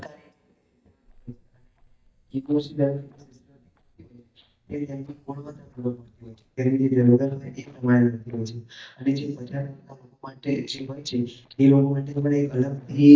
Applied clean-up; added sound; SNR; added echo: neural mask model DeepFilterNet 3.